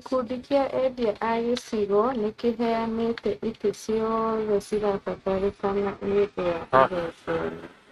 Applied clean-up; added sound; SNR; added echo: neural mask model RNNoise.